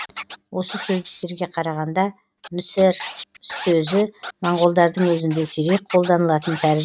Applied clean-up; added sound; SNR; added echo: neural mask model RNNoise.